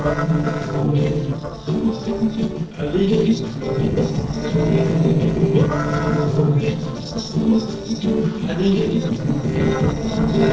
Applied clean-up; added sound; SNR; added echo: neural separator model SepFormer DNS4.